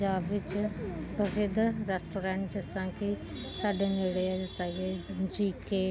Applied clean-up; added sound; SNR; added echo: none; none; none; none.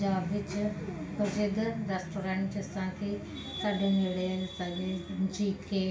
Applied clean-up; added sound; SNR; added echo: none; none; none; reverberation time 0.4 s.